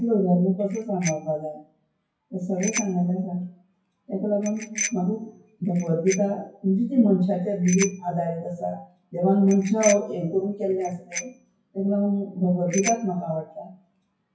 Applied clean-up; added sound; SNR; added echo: classical method WPE with log-MMSE.